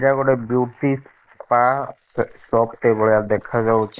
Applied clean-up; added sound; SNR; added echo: neural mask model Resemble Enhance denoiser.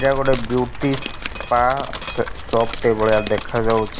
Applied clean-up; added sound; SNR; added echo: none; Drip; 6 dB; none.